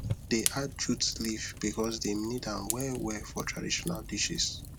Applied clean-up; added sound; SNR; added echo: none; Fire; 7 dB; none.